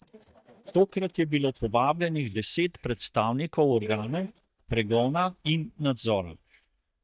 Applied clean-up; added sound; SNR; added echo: neural mask model DeepFilterNet 3.